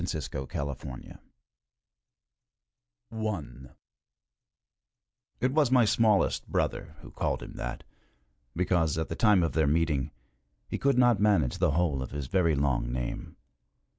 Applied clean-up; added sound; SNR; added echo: none; none; none; none.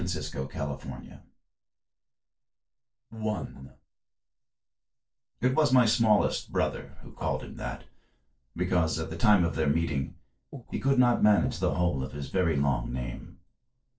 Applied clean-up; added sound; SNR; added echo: neural separator model SepFormer DNS4.